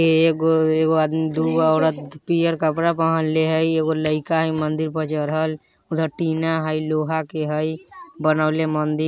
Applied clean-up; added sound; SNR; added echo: none; none; none; none.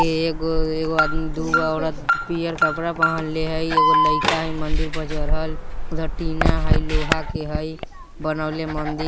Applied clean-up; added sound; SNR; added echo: none; Alarm; -4 dB; none.